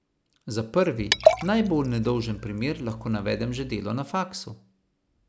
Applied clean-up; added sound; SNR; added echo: none; Liquid; 0 dB; none.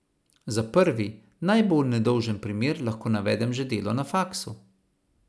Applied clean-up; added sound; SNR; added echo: none; none; none; none.